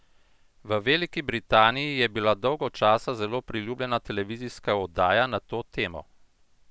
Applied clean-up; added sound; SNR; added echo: none; none; none; none.